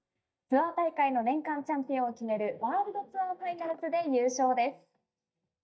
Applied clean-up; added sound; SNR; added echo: neural mask model DeepFilterNet 3.